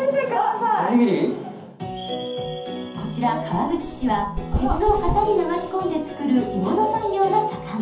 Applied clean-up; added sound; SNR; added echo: none; Dog; 7 dB; reverberation time 0.5 s.